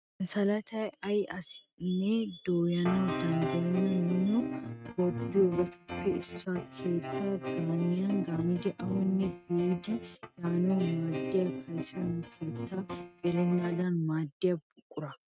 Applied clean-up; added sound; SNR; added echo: neural mask model RNNoise.